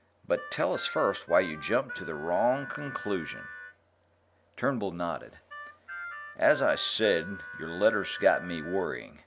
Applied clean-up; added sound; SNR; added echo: none; Harmonica; 12 dB; none.